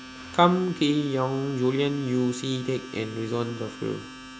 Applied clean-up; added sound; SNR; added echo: none; Domestic sounds, home sounds; 15 dB; none.